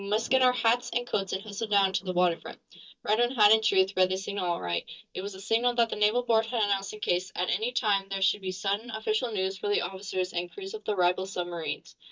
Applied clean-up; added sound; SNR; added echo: neural mask model DeepFilterNet 3.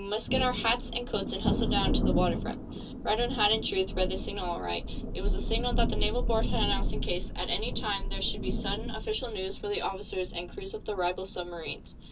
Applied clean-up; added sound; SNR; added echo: none; Thunder; -1 dB; reverberation time 0.2 s.